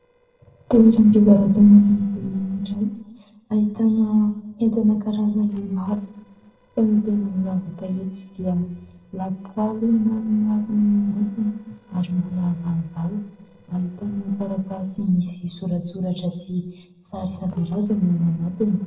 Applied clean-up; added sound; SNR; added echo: neural separator model SepFormer DNS4.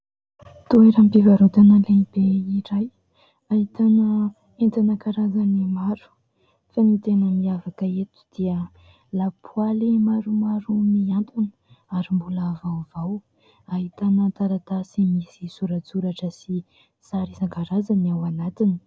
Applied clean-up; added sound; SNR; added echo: none; none; none; none.